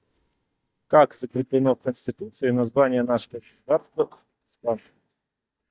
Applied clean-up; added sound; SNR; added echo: neural mask model DeepFilterNet 3.